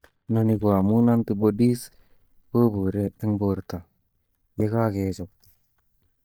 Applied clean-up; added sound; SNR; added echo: neural mask model DeepFilterNet 3.